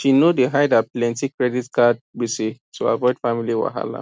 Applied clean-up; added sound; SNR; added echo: none; none; none; none.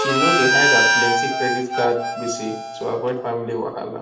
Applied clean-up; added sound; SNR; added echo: none; Harmonica; -2 dB; reverberation time 0.6 s.